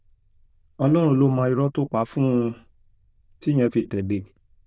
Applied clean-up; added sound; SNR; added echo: neural diffusion model UNIVERSE++.